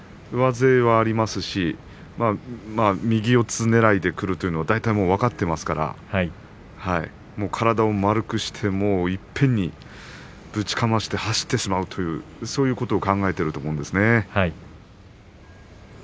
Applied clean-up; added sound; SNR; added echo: none; none; none; none.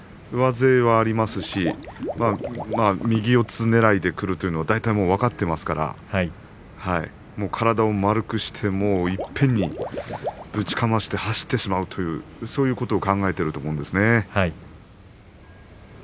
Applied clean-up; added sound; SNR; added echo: none; Water / Liquid; 12 dB; none.